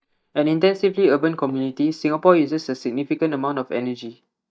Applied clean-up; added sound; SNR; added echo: neural mask model DeepFilterNet 3.